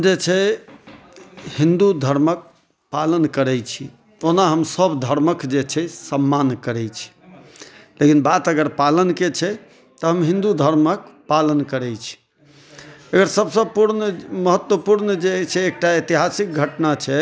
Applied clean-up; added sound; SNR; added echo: none; none; none; none.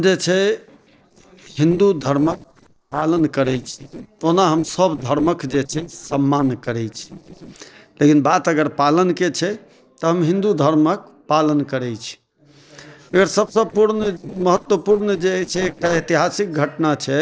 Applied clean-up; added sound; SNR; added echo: neural separator model SepFormer DNS4.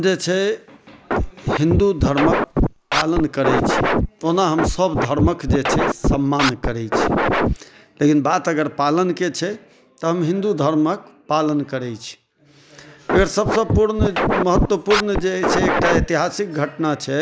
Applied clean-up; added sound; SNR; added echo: none; Scratching (performance technique); -1 dB; none.